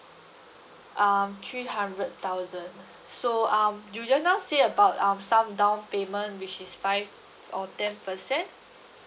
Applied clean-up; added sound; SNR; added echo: none; none; none; none.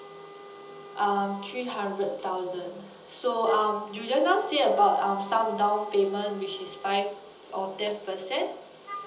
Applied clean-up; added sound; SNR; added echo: none; Wind instrument, woodwind instrument; 18 dB; reverberation time 1.2 s.